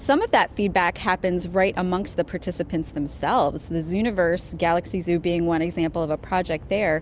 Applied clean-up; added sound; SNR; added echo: none; none; none; none.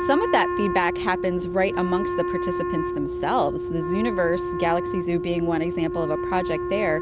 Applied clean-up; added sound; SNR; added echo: none; Wind instrument, woodwind instrument; 2 dB; none.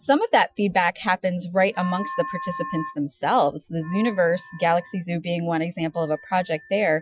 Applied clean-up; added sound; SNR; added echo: classical method Wiener filter.